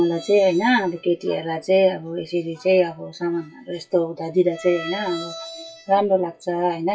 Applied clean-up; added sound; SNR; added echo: classical method WPE with log-MMSE.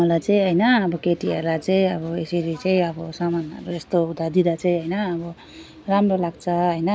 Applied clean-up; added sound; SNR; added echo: none; none; none; none.